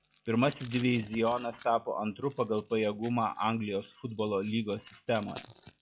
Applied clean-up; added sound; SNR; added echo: classical method log-MMSE.